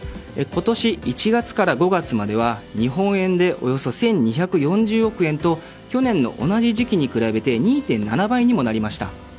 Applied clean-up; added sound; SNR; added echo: none; none; none; none.